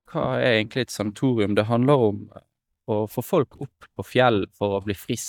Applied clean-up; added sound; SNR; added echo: neural mask model DeepFilterNet 3.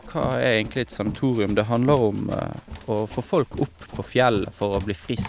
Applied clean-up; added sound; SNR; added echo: none; Run; 13 dB; none.